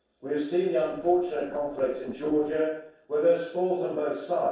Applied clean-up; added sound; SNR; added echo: neural separator model SepFormer DNS4.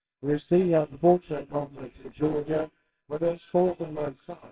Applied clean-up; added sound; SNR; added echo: neural separator model SepFormer WHAMR!.